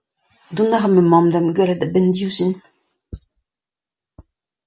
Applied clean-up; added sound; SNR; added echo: none; none; none; none.